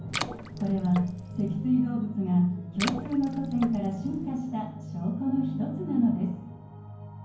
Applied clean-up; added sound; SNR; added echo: none; Water / Splash, splatter; 10 dB; reverberation time 0.9 s.